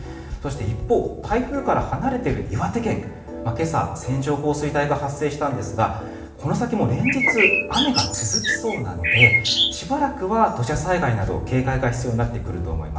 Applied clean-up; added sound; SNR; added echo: none; Bird; -2 dB; reverberation time 0.8 s.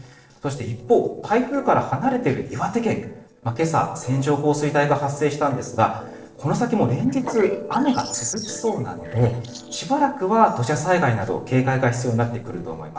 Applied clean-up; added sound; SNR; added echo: neural separator model SepFormer DNS4.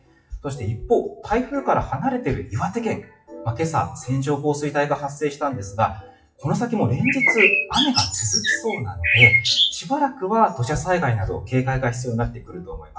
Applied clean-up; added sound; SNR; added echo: classical method WPE with log-MMSE.